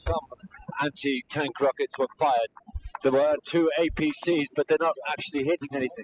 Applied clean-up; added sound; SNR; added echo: classical method spectral subtraction.